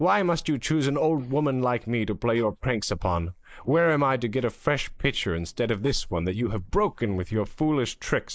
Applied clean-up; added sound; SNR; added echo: neural mask model Resemble Enhance denoiser.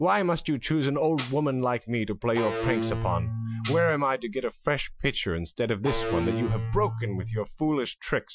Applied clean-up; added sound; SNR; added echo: classical method Wiener filter.